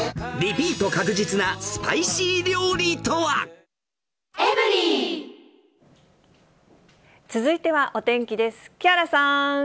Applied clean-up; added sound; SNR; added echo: none; none; none; none.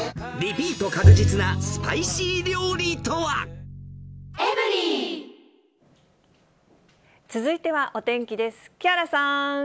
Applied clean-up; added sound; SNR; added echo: none; Bowed string instrument; -4 dB; none.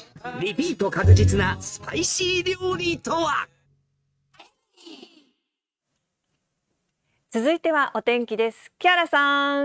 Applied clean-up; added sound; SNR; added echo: neural mask model RNNoise.